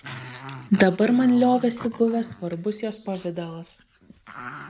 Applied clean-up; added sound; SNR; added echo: none; Growling; 17 dB; none.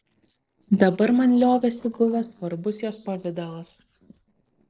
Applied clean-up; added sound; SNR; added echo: neural separator model SepFormer DNS4.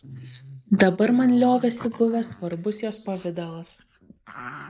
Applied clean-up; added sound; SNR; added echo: neural mask model Resemble Enhance denoiser.